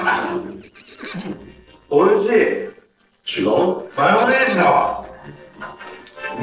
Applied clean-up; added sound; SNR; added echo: neural separator model SepFormer DNS4.